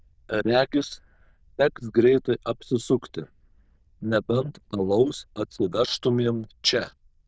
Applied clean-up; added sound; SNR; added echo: neural diffusion model UNIVERSE++.